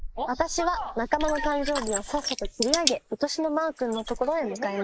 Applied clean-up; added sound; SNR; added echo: neural mask model Resemble Enhance denoiser.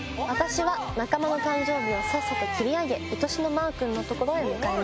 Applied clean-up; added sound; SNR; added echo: none; none; none; none.